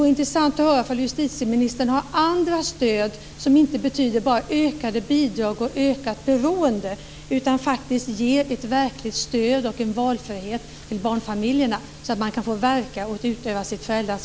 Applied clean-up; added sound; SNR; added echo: none; none; none; none.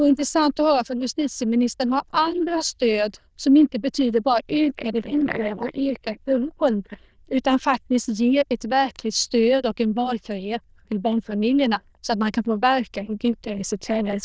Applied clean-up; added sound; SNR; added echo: neural diffusion model UNIVERSE++.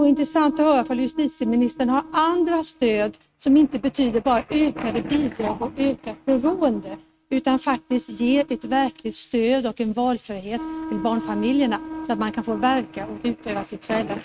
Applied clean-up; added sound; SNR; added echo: neural mask model RNNoise.